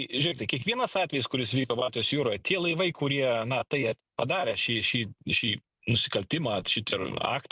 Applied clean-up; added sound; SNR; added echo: none; none; none; none.